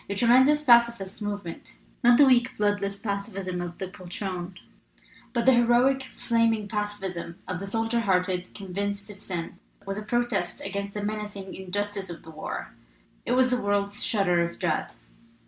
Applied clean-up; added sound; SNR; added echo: none; none; none; none.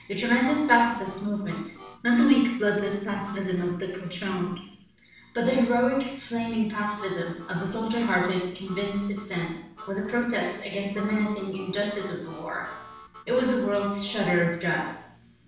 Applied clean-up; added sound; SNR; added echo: none; Harmonica; 19 dB; reverberation time 0.7 s.